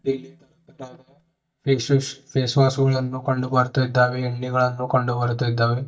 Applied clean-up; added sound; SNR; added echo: neural mask model DeepFilterNet 3.